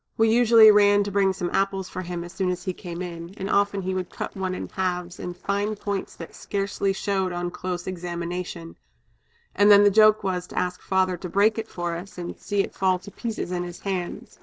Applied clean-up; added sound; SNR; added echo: neural separator model SepFormer DNS4.